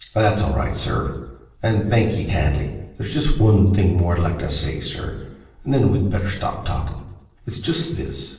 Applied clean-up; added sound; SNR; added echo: none; none; none; reverberation time 0.7 s.